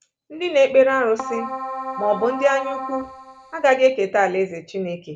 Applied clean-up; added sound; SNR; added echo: none; Keyboard (musical); 9 dB; none.